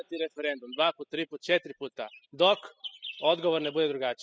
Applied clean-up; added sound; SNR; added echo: classical method spectral subtraction.